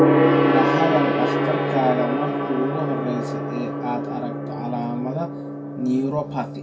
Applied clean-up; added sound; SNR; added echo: none; Gong; -4 dB; reverberation time 0.2 s.